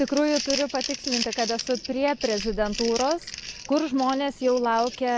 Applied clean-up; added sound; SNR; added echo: none; Crumpling, crinkling; 9 dB; none.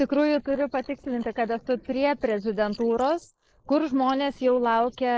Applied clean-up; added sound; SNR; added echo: neural mask model Resemble Enhance denoiser.